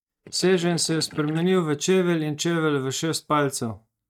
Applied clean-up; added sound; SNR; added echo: neural mask model DeepFilterNet 3.